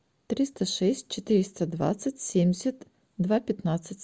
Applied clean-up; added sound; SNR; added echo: none; none; none; none.